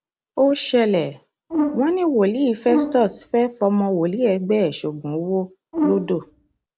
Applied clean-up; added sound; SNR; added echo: none; Brass instrument; 5 dB; none.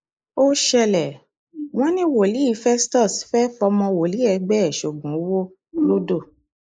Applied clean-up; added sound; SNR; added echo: neural mask model Resemble Enhance denoiser.